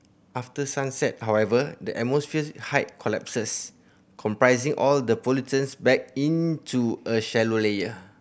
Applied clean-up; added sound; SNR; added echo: none; none; none; none.